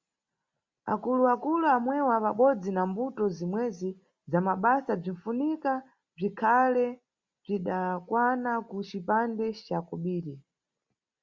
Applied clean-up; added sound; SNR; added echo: none; none; none; none.